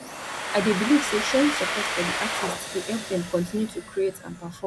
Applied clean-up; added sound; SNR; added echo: none; Domestic sounds, home sounds; 4 dB; none.